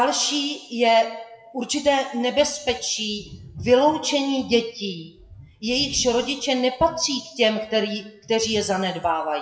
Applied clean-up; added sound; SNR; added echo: classical method WPE with log-MMSE.